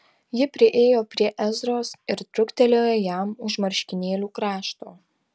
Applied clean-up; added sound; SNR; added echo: none; none; none; none.